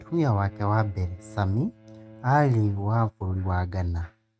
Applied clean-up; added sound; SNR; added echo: neural mask model RNNoise.